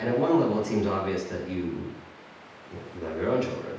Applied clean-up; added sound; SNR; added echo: none; Waves, surf; 19 dB; reverberation time 0.8 s.